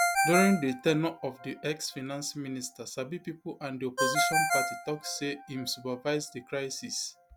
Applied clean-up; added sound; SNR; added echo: none; Ringtone; 1 dB; none.